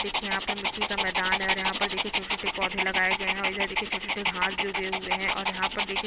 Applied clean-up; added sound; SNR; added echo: none; Dog; -3 dB; none.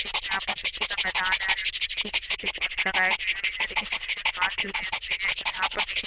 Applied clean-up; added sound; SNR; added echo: neural diffusion model UNIVERSE++.